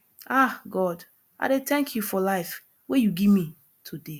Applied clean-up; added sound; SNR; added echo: none; none; none; none.